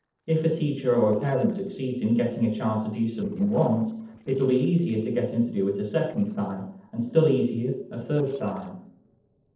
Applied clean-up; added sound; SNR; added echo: neural separator model SepFormer DNS4.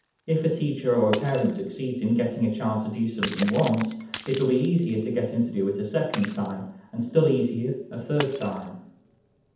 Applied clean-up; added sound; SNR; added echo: none; Shatter; 16 dB; reverberation time 0.8 s.